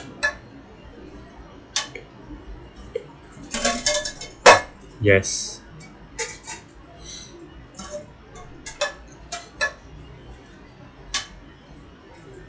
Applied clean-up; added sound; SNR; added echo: classical method log-MMSE.